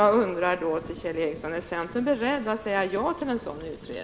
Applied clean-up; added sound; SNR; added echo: none; Thunder; 19 dB; none.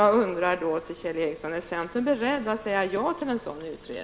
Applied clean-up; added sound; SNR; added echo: none; none; none; none.